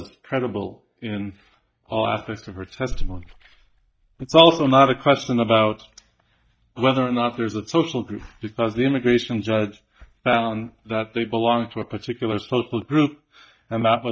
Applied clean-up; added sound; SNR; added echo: neural mask model DeepFilterNet 3.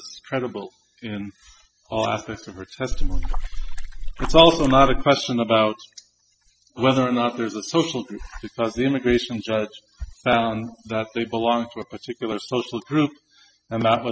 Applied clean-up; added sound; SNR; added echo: classical method spectral subtraction.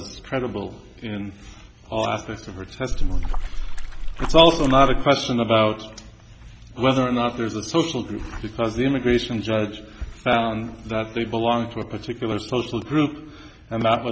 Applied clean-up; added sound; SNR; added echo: none; Splash, splatter; -2 dB; none.